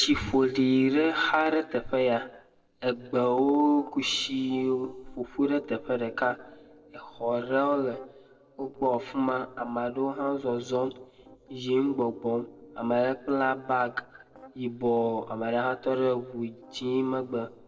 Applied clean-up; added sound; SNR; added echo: neural separator model SepFormer DNS4.